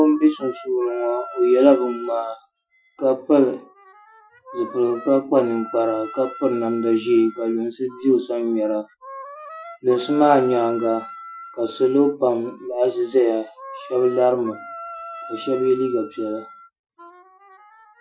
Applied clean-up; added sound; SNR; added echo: classical method Wiener filter.